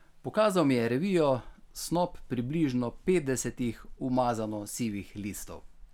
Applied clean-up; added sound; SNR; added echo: none; Rain; 19 dB; none.